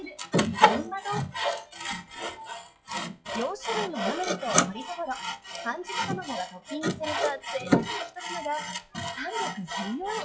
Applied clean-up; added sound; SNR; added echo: classical method log-MMSE.